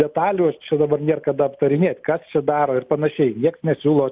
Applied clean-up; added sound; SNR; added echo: none; none; none; none.